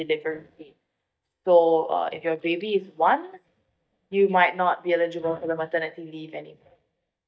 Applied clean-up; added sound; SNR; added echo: neural mask model DeepFilterNet 3.